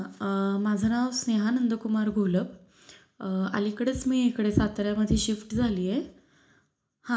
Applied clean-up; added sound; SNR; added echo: none; none; none; reverberation time 0.4 s.